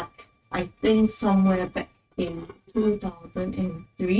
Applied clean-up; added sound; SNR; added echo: neural mask model RNNoise.